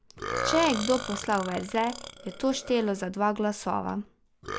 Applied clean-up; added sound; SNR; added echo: none; Burping, eructation; 8 dB; none.